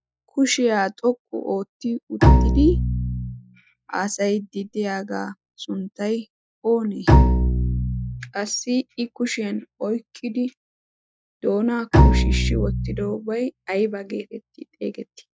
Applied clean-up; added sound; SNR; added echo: classical method Wiener filter.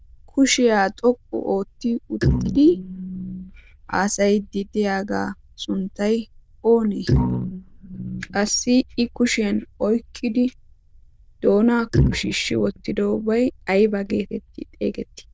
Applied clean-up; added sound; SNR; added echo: neural diffusion model UNIVERSE++.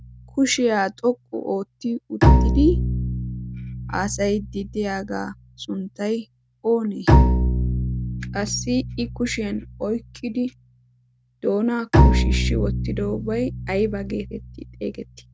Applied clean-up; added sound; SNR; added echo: none; Bowed string instrument; -2 dB; none.